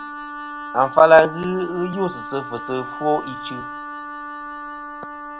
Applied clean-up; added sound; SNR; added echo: none; Wind instrument, woodwind instrument; 11 dB; none.